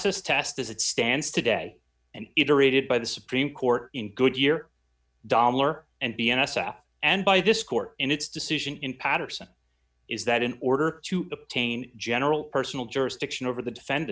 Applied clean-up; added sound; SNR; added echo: none; none; none; none.